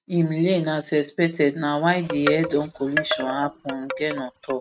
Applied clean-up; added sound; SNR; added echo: neural mask model RNNoise.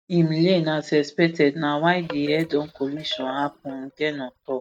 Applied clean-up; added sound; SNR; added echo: neural mask model DeepFilterNet 3.